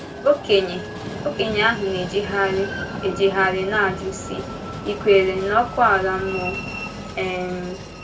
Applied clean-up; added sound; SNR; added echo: none; Train; 9 dB; reverberation time 0.2 s.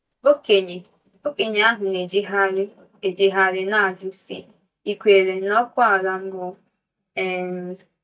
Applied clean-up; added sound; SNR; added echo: neural mask model DeepFilterNet 3.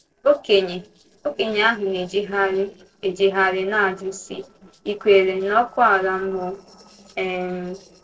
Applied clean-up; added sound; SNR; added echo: neural separator model SepFormer DNS4.